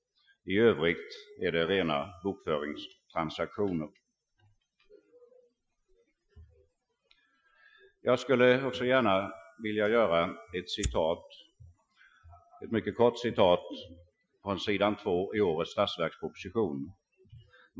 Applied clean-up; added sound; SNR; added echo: classical method Wiener filter.